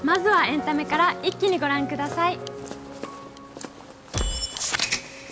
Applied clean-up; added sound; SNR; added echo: none; Walk, footsteps; 16 dB; none.